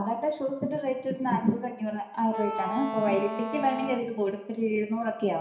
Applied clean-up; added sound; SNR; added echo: none; Wind instrument, woodwind instrument; 6 dB; reverberation time 0.7 s.